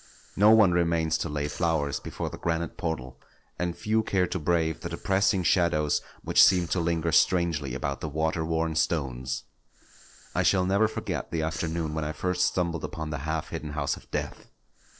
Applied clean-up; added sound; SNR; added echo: neural separator model SepFormer DNS4.